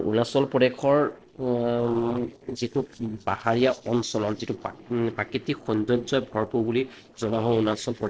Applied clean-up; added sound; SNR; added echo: neural separator model SepFormer DNS4.